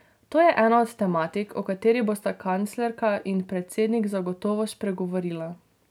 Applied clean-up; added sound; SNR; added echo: none; none; none; none.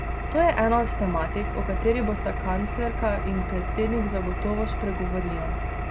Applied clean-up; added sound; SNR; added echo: none; Engine; 1 dB; none.